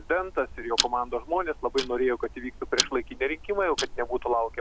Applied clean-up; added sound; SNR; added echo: none; Tick-tock; 7 dB; none.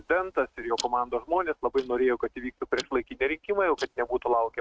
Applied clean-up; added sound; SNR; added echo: neural mask model RNNoise.